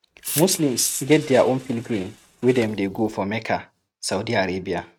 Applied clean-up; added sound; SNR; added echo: neural mask model RNNoise.